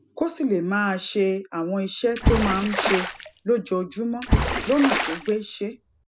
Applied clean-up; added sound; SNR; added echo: none; Water / Splash, splatter; 1 dB; none.